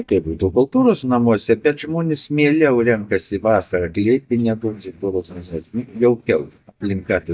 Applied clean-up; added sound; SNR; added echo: neural mask model DeepFilterNet 3.